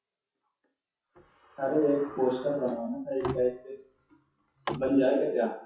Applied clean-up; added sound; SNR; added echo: classical method WPE with log-MMSE.